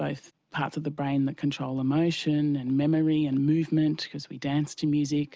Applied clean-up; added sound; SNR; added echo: none; none; none; none.